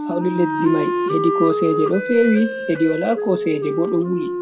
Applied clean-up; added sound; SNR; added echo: none; Wind instrument, woodwind instrument; 3 dB; reverberation time 0.5 s.